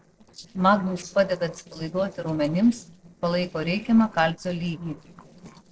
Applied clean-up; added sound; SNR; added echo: neural separator model SepFormer DNS4.